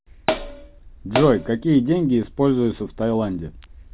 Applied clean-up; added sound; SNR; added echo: none; Hi-hat; 4 dB; none.